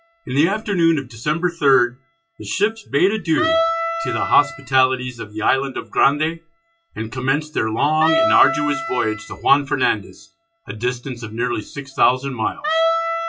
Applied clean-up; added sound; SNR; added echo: classical method WPE with log-MMSE.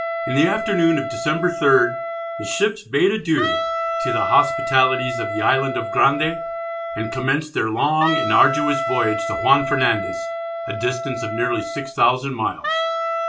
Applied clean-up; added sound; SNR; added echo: none; Wind instrument, woodwind instrument; 4 dB; reverberation time 0.2 s.